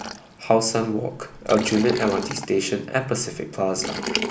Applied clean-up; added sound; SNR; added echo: none; Liquid; 8 dB; none.